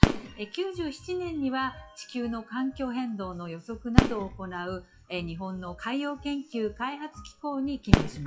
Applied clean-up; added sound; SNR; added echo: classical method WPE with log-MMSE.